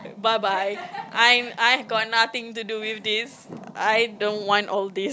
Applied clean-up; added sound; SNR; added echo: none; none; none; none.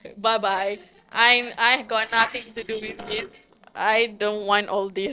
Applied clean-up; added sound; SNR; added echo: neural separator model SepFormer DNS4.